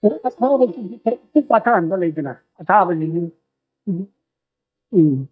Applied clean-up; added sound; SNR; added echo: neural mask model DeepFilterNet 3.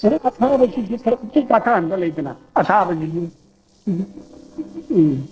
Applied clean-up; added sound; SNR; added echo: neural separator model SepFormer DNS4.